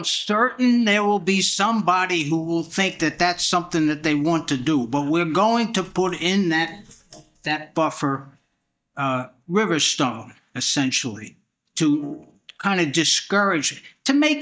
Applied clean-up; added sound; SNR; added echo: neural mask model DeepFilterNet 3.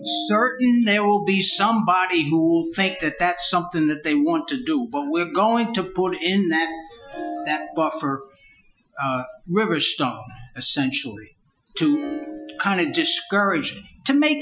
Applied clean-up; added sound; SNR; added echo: classical method Wiener filter.